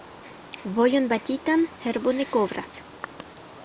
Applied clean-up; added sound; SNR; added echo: none; Wild animals; 16 dB; none.